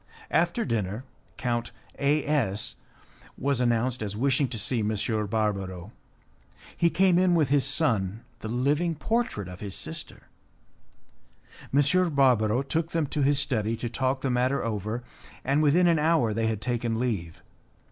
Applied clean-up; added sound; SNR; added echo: none; none; none; none.